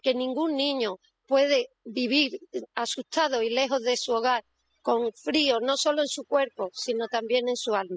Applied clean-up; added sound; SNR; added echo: classical method spectral subtraction.